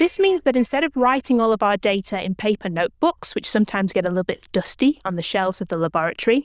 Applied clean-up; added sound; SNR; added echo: neural diffusion model UNIVERSE++.